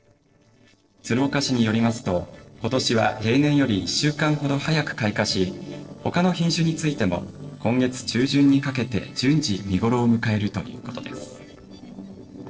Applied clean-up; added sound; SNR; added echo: neural separator model SepFormer DNS4.